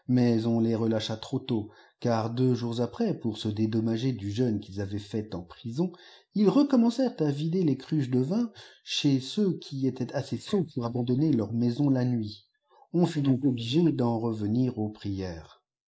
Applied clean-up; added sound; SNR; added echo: neural mask model Resemble Enhance denoiser.